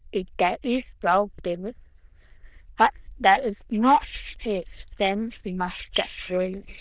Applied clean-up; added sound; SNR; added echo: neural diffusion model UNIVERSE++.